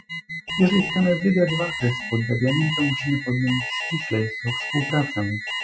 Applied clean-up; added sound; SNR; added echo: classical method Wiener filter.